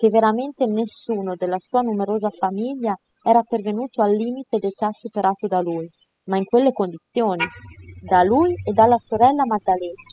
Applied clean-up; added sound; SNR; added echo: classical method spectral subtraction.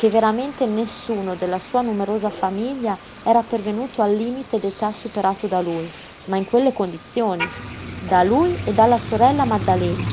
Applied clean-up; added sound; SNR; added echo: none; Motor vehicle (road); 12 dB; none.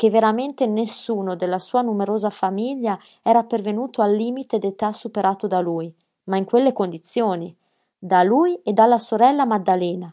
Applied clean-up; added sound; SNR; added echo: none; none; none; none.